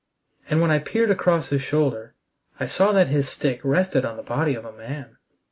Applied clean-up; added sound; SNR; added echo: none; none; none; none.